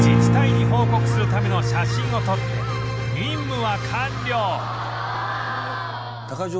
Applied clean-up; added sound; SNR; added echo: none; Acoustic guitar; -4 dB; none.